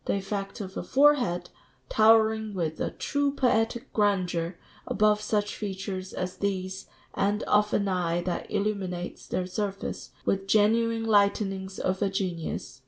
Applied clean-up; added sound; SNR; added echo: none; none; none; none.